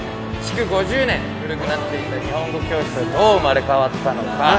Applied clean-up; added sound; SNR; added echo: none; Organ; 11 dB; none.